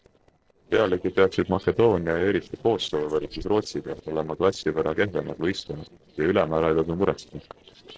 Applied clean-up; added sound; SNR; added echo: neural separator model SepFormer DNS4.